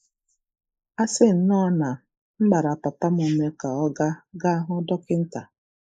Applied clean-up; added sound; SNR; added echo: neural mask model Resemble Enhance denoiser.